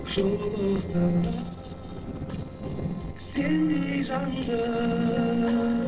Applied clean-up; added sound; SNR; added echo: neural separator model SepFormer DNS4.